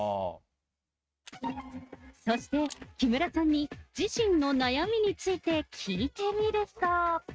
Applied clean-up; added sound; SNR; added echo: neural mask model RNNoise.